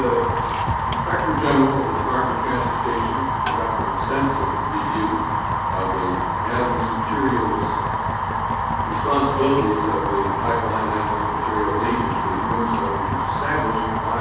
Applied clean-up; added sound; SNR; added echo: none; Fire; -2 dB; reverberation time 1.3 s.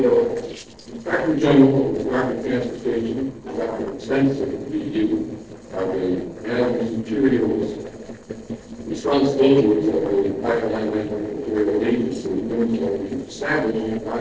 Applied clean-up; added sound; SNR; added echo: neural separator model SepFormer DNS4.